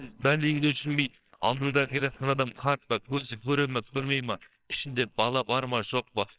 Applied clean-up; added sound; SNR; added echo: neural separator model SepFormer WHAMR!.